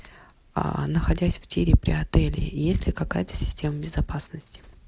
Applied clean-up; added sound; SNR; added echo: none; none; none; none.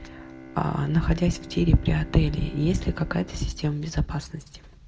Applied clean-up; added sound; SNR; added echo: none; Bowed string instrument; 18 dB; reverberation time 0.8 s.